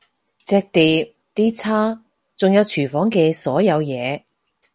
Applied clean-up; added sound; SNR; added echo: none; none; none; none.